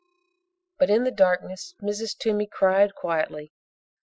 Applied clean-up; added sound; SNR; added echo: classical method Wiener filter.